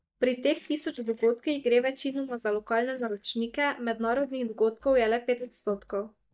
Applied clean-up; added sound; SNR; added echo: neural mask model DeepFilterNet 3.